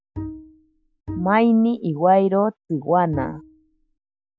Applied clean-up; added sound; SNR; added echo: none; Bowed string instrument; 14 dB; none.